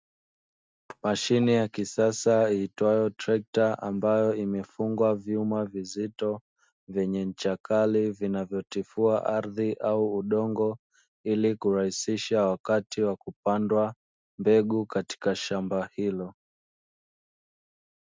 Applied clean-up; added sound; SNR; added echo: neural mask model RNNoise.